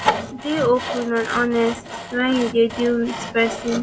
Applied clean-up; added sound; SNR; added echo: none; Sawing; 7 dB; reverberation time 0.6 s.